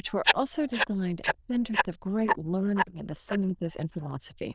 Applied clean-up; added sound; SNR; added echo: neural diffusion model UNIVERSE++.